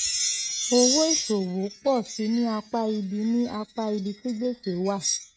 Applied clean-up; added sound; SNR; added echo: neural mask model RNNoise.